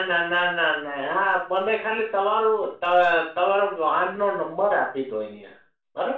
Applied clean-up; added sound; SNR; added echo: none; none; none; reverberation time 0.3 s.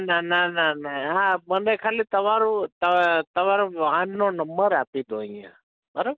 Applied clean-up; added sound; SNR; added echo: none; none; none; none.